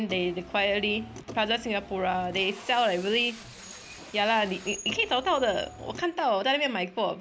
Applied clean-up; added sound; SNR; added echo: none; Packing tape, duct tape + Car; 17 dB; none.